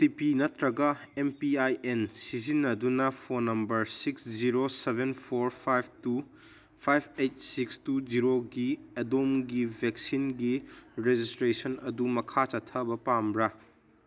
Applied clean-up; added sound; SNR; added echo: none; none; none; none.